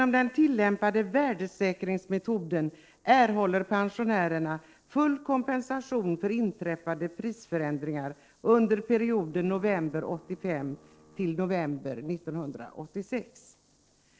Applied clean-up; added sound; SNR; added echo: neural separator model SepFormer DNS4.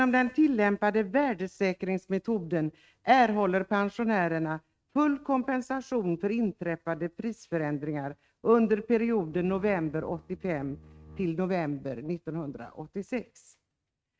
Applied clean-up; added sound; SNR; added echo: neural mask model RNNoise.